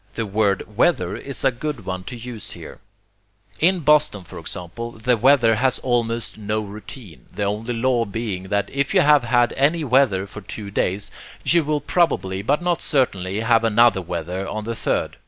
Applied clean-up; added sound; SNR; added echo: none; none; none; none.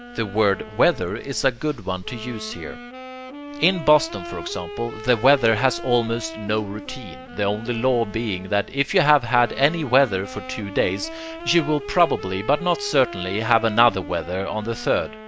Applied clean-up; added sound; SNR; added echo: none; Wind instrument, woodwind instrument; 14 dB; none.